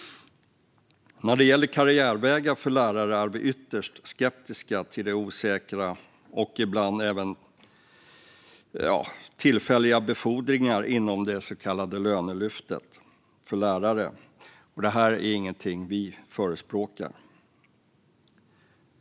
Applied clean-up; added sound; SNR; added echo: none; none; none; none.